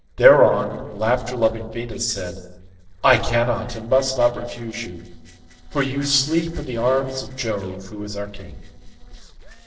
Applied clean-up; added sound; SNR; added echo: neural separator model SepFormer DNS4.